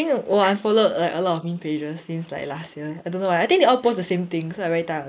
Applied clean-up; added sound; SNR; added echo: neural mask model Resemble Enhance denoiser.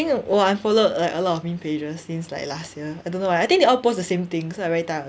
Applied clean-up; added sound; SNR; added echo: none; none; none; none.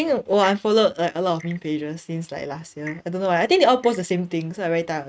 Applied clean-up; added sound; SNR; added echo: neural mask model RNNoise.